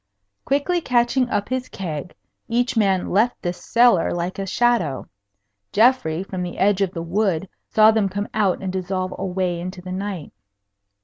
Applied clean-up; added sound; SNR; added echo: none; none; none; none.